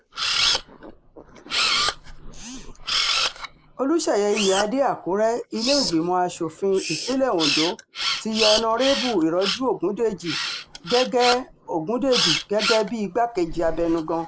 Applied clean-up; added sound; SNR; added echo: neural mask model Resemble Enhance denoiser.